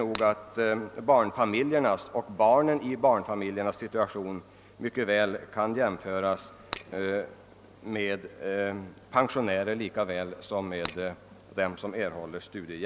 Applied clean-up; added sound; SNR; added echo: none; Shatter; 11 dB; none.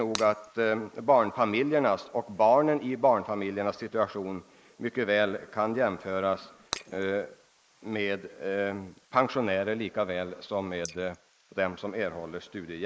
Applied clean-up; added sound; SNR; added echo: neural mask model Resemble Enhance denoiser.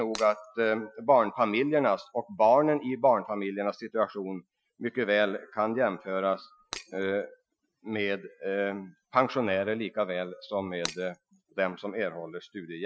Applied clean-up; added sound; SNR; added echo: classical method Wiener filter.